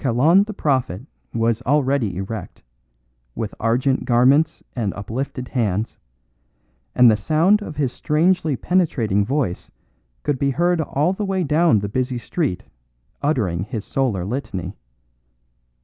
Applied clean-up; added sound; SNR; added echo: none; none; none; none.